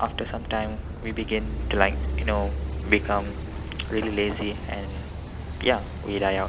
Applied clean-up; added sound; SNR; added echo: none; Car passing by / Idling / Accelerating, revving, vroom; 3 dB; none.